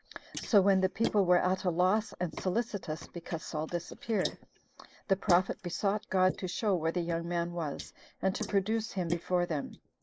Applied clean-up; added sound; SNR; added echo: neural mask model Resemble Enhance denoiser.